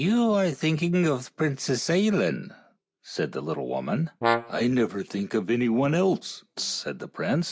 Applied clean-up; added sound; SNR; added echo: neural mask model Resemble Enhance denoiser.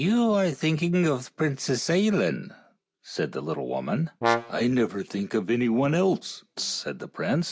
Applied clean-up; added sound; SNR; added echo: none; Brass instrument; 4 dB; none.